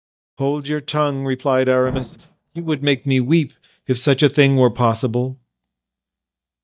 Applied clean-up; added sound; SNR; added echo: neural mask model DeepFilterNet 3.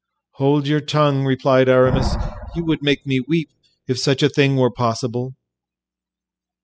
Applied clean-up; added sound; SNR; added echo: classical method spectral subtraction.